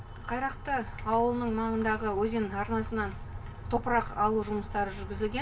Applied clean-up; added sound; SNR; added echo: none; none; none; reverberation time 0.2 s.